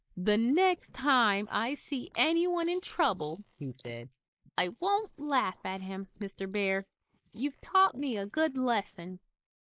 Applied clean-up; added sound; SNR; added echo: neural mask model Resemble Enhance denoiser.